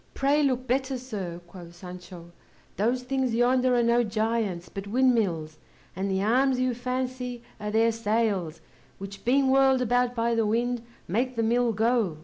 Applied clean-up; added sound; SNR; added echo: none; none; none; none.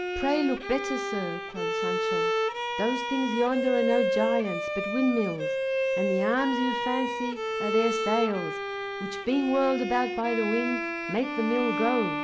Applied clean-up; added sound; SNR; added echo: none; Bowed string instrument; 1 dB; none.